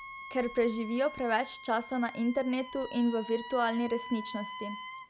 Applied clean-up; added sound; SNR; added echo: none; Wind instrument, woodwind instrument; 13 dB; none.